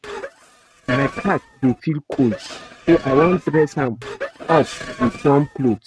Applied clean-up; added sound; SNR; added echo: neural mask model RNNoise.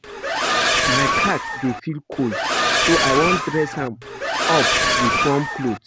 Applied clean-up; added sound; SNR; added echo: none; Accelerating, revving, vroom; -4 dB; none.